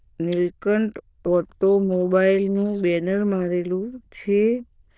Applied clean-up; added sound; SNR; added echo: neural diffusion model UNIVERSE++.